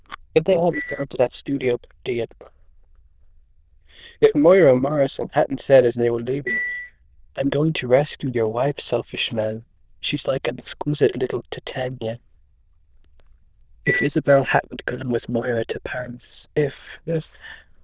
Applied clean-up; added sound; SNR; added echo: neural diffusion model UNIVERSE++.